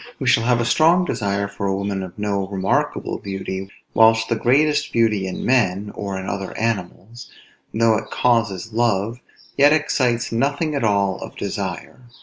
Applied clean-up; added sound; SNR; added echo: none; none; none; none.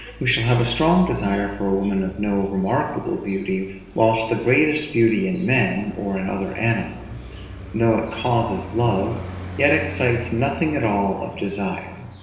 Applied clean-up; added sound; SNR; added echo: none; Traffic noise, roadway noise; 15 dB; reverberation time 1.1 s.